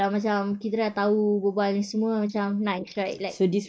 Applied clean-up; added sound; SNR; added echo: neural mask model Resemble Enhance denoiser.